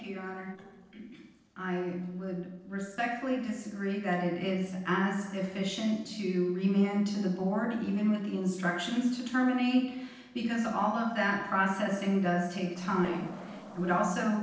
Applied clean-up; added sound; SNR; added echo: neural separator model SepFormer DNS4.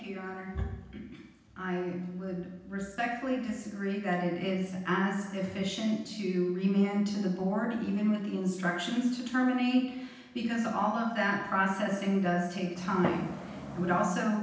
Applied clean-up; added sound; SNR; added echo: none; Fireworks; 7 dB; reverberation time 0.9 s.